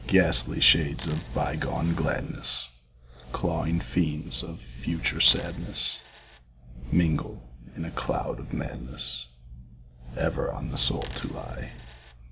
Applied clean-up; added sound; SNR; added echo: none; Coin (dropping); 18 dB; none.